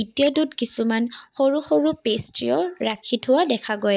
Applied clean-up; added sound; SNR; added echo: neural mask model DeepFilterNet 3.